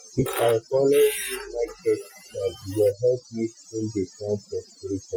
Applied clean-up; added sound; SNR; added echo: classical method Wiener filter.